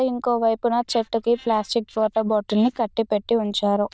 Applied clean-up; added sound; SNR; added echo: neural diffusion model UNIVERSE++.